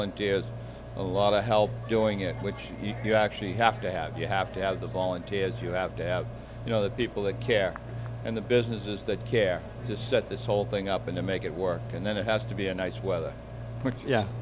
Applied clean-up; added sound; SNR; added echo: none; none; none; none.